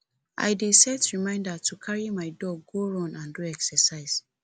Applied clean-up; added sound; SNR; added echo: none; none; none; none.